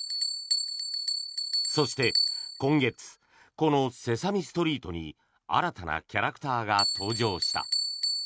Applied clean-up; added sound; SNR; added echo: neural mask model RNNoise.